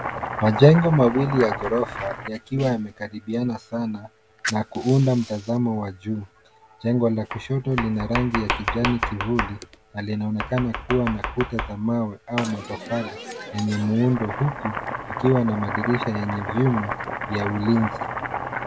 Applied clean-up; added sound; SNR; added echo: none; Domestic sounds, home sounds; 8 dB; none.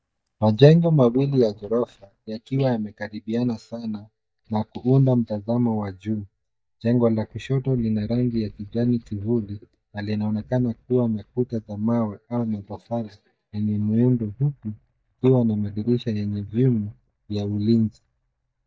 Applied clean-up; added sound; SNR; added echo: neural mask model DeepFilterNet 3.